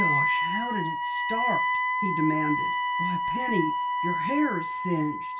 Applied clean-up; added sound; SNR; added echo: none; Wind instrument, woodwind instrument; -3 dB; reverberation time 0.2 s.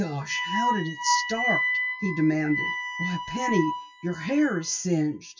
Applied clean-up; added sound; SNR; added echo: classical method WPE with log-MMSE.